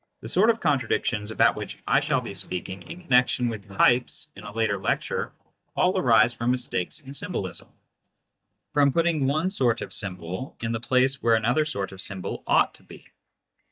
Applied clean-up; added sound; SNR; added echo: neural mask model DeepFilterNet 3.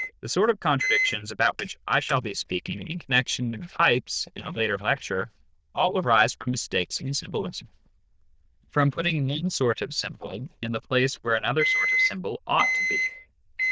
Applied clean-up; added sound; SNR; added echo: neural diffusion model UNIVERSE++.